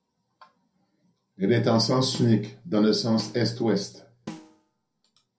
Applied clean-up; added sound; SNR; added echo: none; Snare drum; 18 dB; reverberation time 0.3 s.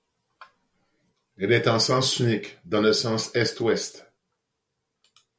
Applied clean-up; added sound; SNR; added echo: none; none; none; none.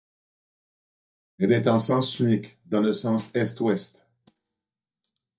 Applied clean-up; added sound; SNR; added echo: neural mask model DeepFilterNet 3.